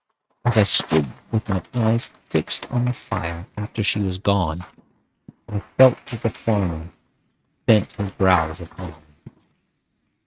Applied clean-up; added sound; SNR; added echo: neural mask model RNNoise.